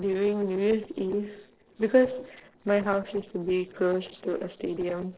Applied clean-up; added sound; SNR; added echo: neural separator model SepFormer DNS4.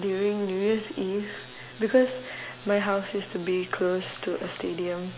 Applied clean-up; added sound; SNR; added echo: none; none; none; none.